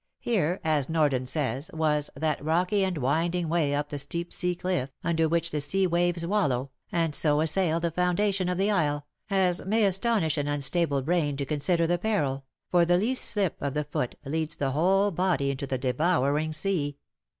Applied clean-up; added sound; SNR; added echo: none; none; none; none.